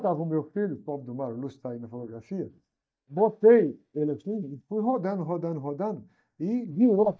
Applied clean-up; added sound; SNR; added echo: neural mask model DeepFilterNet 3.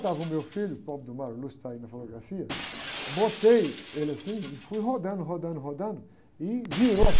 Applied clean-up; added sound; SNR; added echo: none; Shatter; 14 dB; none.